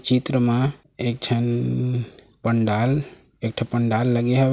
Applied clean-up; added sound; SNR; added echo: none; none; none; none.